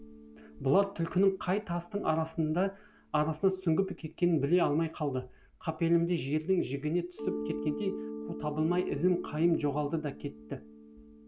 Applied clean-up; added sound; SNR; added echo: none; Mallet percussion; 14 dB; none.